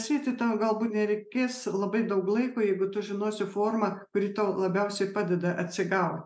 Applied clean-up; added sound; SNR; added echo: none; none; none; none.